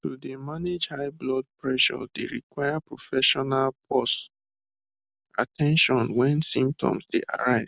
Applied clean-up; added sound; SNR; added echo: none; none; none; none.